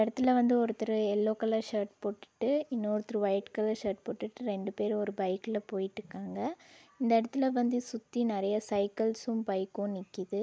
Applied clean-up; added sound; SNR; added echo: none; none; none; none.